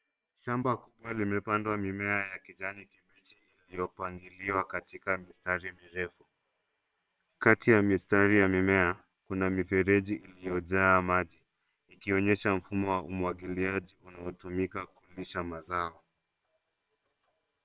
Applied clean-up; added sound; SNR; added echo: neural separator model SepFormer WHAM!.